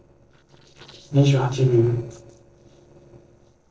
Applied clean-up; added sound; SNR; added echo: neural separator model SepFormer DNS4.